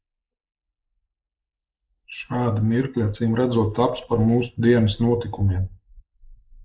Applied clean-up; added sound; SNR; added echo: neural mask model Resemble Enhance denoiser.